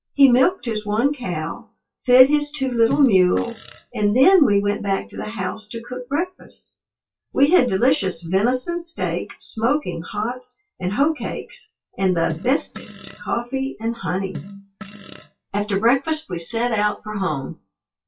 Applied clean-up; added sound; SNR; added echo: classical method WPE with log-MMSE.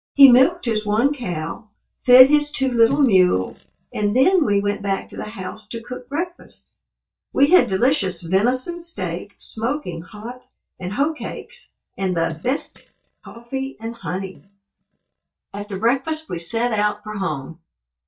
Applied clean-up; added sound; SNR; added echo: neural mask model DeepFilterNet 3.